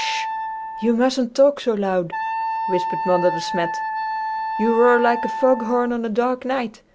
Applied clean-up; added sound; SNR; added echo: none; Wind instrument, woodwind instrument; 6 dB; none.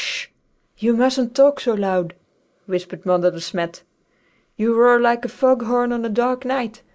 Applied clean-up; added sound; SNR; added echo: neural mask model Resemble Enhance denoiser.